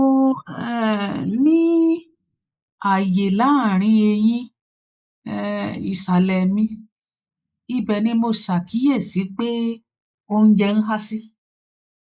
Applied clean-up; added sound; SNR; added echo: neural mask model Resemble Enhance denoiser.